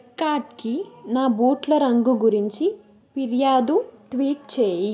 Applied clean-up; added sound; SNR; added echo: none; none; none; none.